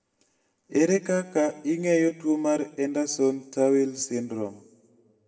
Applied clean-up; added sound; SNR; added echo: none; none; none; reverberation time 1.1 s.